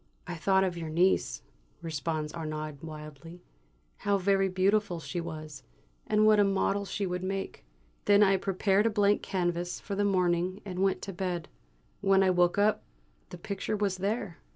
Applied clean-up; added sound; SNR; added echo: none; none; none; none.